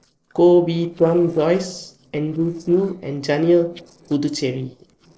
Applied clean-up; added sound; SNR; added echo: neural separator model SepFormer DNS4.